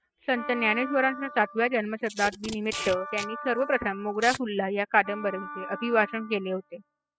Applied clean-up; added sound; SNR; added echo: classical method spectral subtraction.